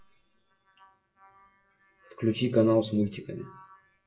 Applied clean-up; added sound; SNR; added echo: classical method WPE with log-MMSE.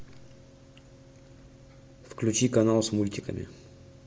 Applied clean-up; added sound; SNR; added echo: none; none; none; none.